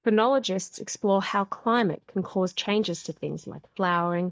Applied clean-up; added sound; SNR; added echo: neural mask model DeepFilterNet 3.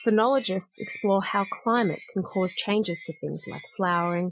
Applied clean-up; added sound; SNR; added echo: classical method Wiener filter.